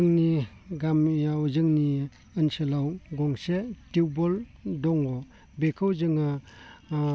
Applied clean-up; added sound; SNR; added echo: none; none; none; none.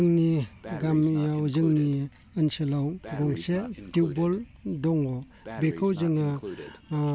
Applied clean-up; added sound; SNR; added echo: none; Breathing; 15 dB; none.